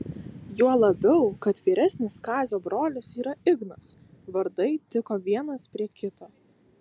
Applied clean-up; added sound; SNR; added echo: none; none; none; none.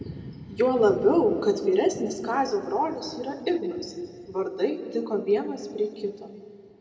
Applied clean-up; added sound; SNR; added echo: none; none; none; reverberation time 1.8 s.